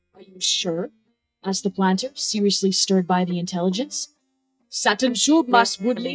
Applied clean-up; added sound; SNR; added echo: neural mask model DeepFilterNet 3.